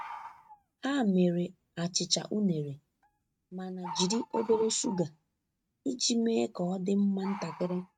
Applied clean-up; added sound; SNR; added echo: neural mask model RNNoise.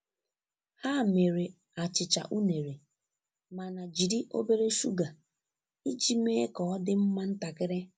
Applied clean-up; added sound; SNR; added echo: none; none; none; none.